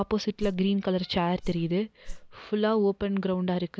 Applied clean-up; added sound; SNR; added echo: none; Whoosh, swoosh, swish; 10 dB; none.